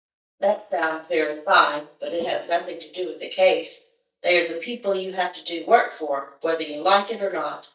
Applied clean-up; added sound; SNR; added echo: neural mask model DeepFilterNet 3.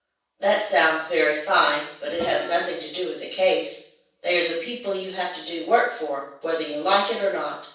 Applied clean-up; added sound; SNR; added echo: none; Piano; 13 dB; reverberation time 0.7 s.